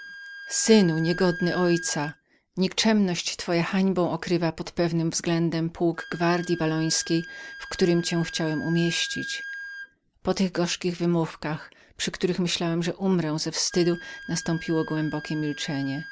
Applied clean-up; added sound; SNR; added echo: none; Wind instrument, woodwind instrument; 16 dB; none.